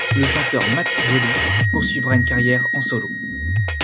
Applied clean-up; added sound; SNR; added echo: none; Drum kit + Wind instrument, woodwind instrument; -4 dB; none.